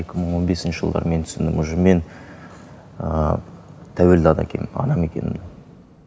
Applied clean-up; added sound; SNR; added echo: none; none; none; none.